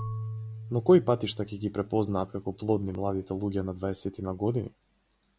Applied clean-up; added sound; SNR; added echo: none; Marimba, xylophone / Wood; 14 dB; none.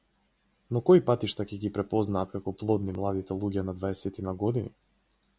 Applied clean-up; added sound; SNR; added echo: none; none; none; none.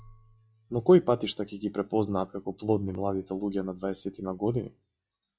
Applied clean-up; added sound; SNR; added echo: classical method log-MMSE.